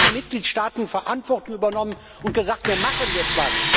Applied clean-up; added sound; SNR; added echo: none; Tools; 0 dB; none.